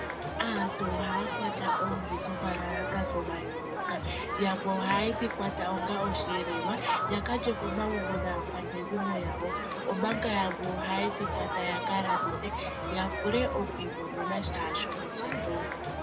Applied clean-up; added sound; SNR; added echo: none; Crowd; -1 dB; reverberation time 0.2 s.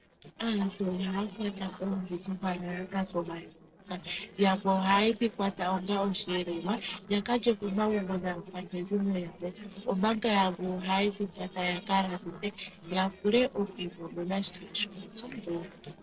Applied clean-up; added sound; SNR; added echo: neural separator model SepFormer DNS4.